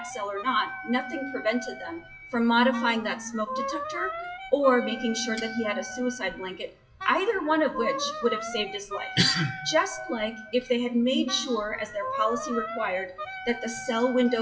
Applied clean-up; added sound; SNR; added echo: classical method WPE with log-MMSE.